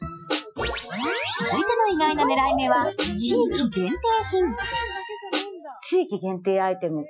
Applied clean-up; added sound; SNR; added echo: classical method Wiener filter.